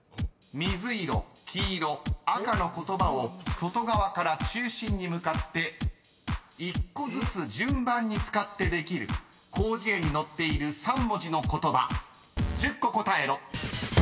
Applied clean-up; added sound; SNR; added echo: none; none; none; none.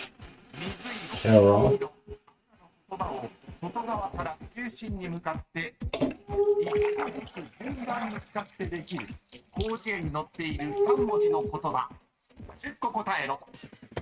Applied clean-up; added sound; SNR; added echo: neural mask model RNNoise.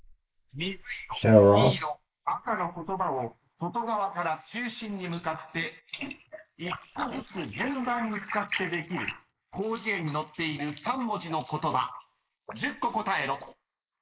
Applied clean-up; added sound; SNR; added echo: neural mask model Resemble Enhance denoiser.